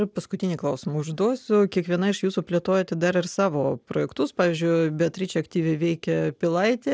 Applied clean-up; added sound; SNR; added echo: none; none; none; none.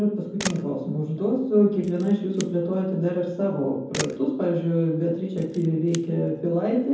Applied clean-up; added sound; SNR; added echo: none; Camera; 17 dB; reverberation time 0.9 s.